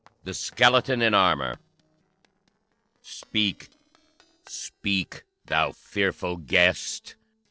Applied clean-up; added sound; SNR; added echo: neural separator model SepFormer DNS4.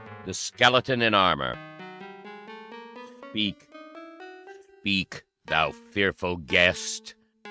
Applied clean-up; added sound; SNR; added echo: neural mask model RNNoise.